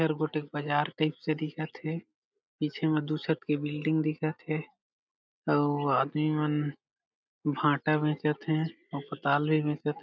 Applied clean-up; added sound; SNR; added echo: none; none; none; none.